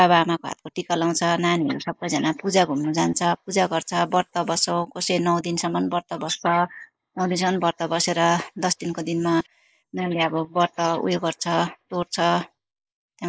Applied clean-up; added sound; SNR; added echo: neural mask model Resemble Enhance denoiser.